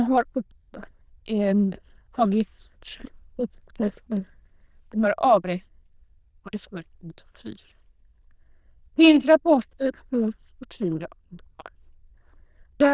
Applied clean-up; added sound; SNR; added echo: neural diffusion model UNIVERSE++.